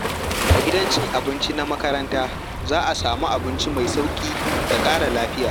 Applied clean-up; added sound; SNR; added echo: none; Waves, surf; 0 dB; none.